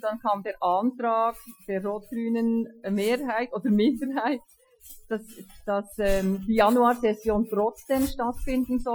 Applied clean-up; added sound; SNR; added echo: classical method Wiener filter.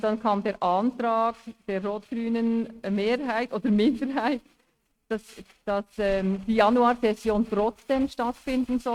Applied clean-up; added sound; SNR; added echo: neural mask model RNNoise.